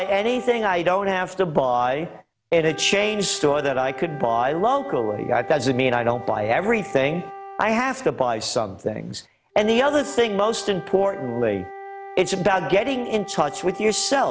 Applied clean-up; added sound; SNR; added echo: none; Wind instrument, woodwind instrument; 16 dB; none.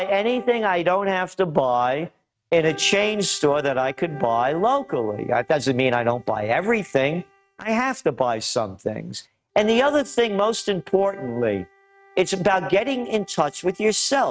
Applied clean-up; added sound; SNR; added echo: neural mask model RNNoise.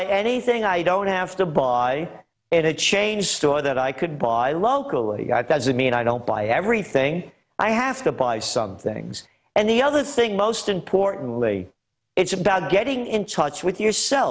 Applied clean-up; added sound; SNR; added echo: none; none; none; none.